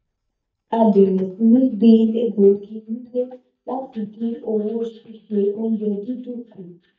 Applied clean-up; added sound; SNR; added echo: neural mask model DeepFilterNet 3.